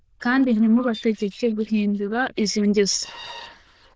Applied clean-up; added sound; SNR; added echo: neural diffusion model UNIVERSE++.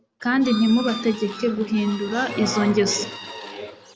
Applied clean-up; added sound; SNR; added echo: none; Bird / Fowl; 14 dB; none.